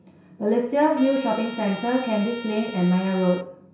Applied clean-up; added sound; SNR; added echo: none; Trumpet; 16 dB; reverberation time 0.6 s.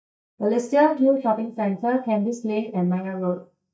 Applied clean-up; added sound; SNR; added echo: neural mask model DeepFilterNet 3.